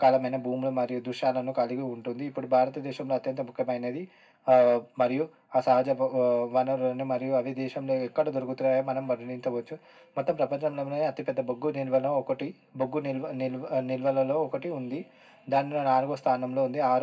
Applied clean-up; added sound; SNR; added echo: none; none; none; reverberation time 0.4 s.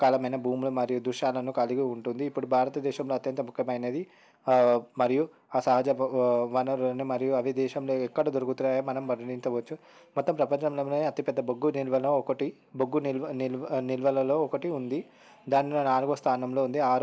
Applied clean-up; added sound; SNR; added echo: none; none; none; none.